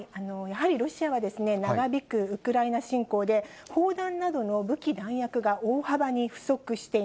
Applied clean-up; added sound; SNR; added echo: none; none; none; none.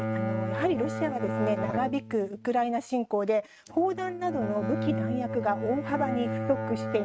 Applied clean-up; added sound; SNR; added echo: neural mask model RNNoise.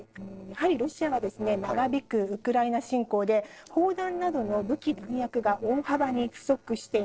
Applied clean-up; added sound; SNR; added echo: neural separator model SepFormer DNS4.